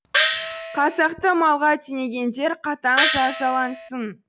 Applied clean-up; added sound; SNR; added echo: none; Gong; 0 dB; none.